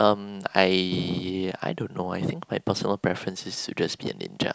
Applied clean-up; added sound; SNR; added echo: none; none; none; none.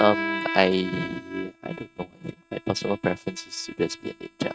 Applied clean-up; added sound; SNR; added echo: neural mask model RNNoise.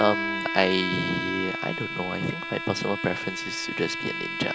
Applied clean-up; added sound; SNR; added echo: none; Bowed string instrument; 3 dB; none.